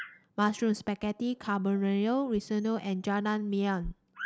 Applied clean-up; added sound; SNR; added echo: none; Bird vocalization, bird call, bird song; 17 dB; none.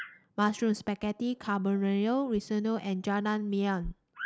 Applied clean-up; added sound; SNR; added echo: neural mask model Resemble Enhance denoiser.